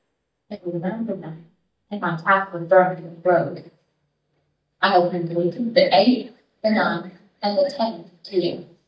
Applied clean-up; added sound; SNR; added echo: neural mask model DeepFilterNet 3.